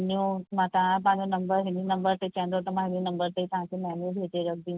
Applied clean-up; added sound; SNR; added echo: none; none; none; none.